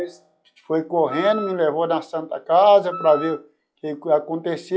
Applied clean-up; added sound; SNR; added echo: classical method log-MMSE.